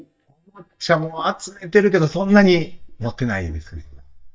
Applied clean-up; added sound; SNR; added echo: neural mask model DeepFilterNet 3.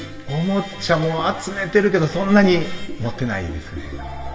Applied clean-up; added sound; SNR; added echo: none; Cowbell; 19 dB; reverberation time 1.4 s.